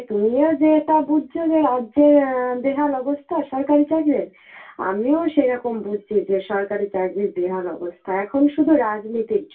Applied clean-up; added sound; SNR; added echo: none; none; none; reverberation time 0.2 s.